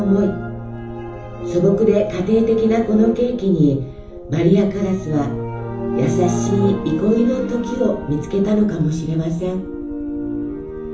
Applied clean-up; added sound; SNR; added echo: none; Aircraft; 20 dB; reverberation time 0.7 s.